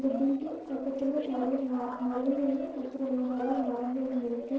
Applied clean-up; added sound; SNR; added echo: neural separator model SepFormer DNS4.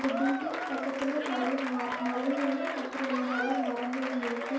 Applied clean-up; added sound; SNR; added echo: none; Applause / Crowd; 3 dB; reverberation time 1.0 s.